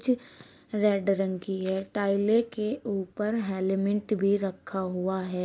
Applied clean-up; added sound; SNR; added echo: none; none; none; none.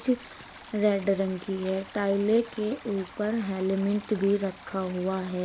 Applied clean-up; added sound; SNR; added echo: none; Stream; 19 dB; none.